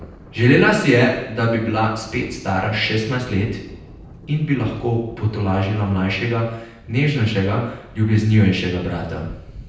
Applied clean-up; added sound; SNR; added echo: none; Thunder; 20 dB; reverberation time 0.9 s.